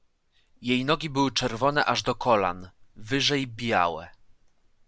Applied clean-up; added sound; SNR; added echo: none; none; none; none.